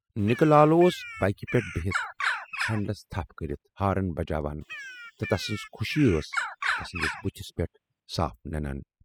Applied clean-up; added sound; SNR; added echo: classical method spectral subtraction.